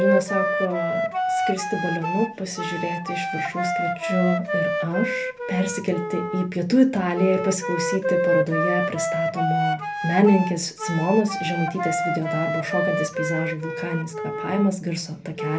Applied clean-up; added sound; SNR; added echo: none; Wind instrument, woodwind instrument; 2 dB; reverberation time 0.3 s.